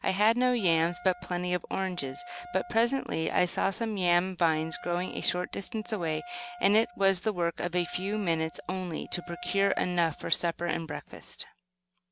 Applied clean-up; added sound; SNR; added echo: none; Wind instrument, woodwind instrument; 18 dB; none.